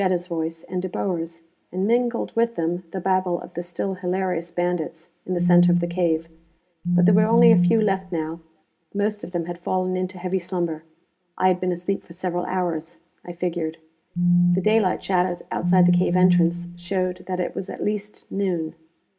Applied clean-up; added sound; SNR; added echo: none; Telephone; -2 dB; reverberation time 0.3 s.